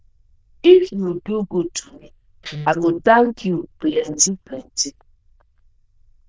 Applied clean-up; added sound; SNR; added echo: neural diffusion model UNIVERSE++.